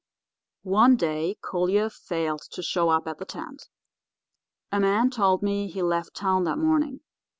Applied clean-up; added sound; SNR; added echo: none; none; none; none.